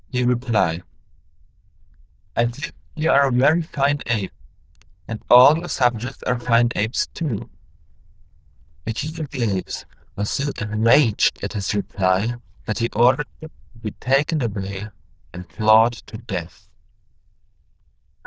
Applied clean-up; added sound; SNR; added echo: neural diffusion model UNIVERSE++.